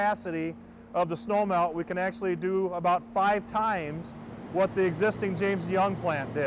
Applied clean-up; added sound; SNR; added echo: none; none; none; none.